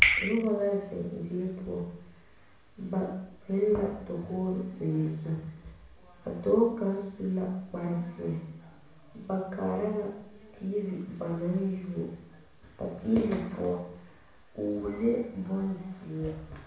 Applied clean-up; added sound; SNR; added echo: none; none; none; reverberation time 0.7 s.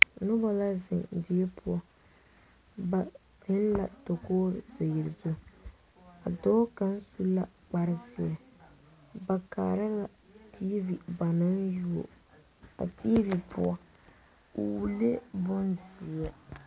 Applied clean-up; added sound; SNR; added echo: none; none; none; none.